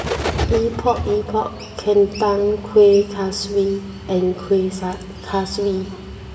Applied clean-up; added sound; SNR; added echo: none; Bird; 10 dB; reverberation time 1.6 s.